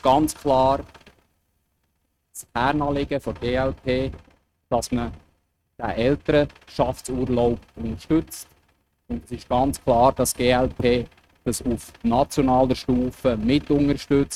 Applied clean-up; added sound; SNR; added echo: neural mask model RNNoise.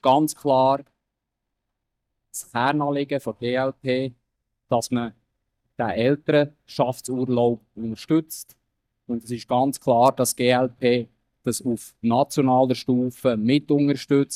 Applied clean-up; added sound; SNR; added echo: neural mask model DeepFilterNet 3.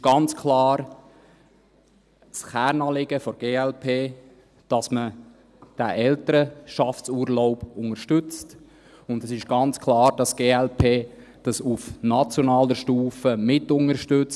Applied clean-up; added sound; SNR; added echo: none; none; none; none.